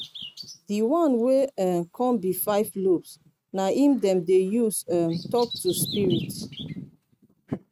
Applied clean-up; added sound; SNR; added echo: neural mask model RNNoise.